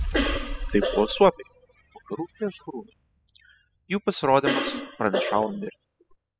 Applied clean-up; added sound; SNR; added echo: classical method spectral subtraction.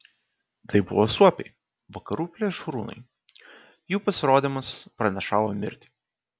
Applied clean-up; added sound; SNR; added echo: none; none; none; none.